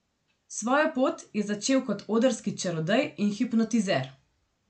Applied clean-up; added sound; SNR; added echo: none; none; none; none.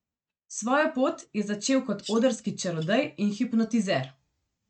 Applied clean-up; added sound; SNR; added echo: neural mask model RNNoise.